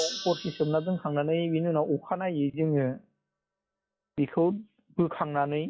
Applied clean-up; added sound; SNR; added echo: classical method log-MMSE.